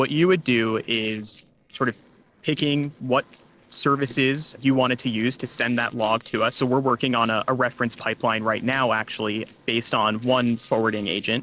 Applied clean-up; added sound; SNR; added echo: neural separator model SepFormer DNS4.